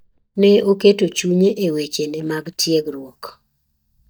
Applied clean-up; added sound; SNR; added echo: neural mask model DeepFilterNet 3.